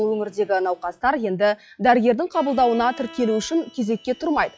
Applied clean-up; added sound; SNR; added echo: classical method log-MMSE.